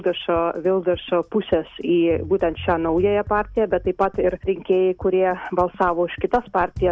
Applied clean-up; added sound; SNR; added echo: none; none; none; none.